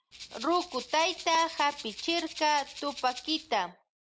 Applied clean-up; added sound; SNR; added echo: none; Rattle (instrument); 14 dB; none.